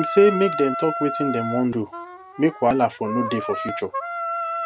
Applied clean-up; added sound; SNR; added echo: none; Wind instrument, woodwind instrument; 7 dB; none.